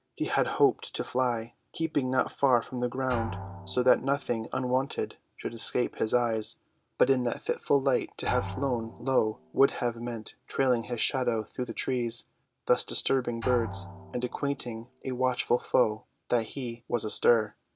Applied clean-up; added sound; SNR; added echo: none; Drum; 16 dB; none.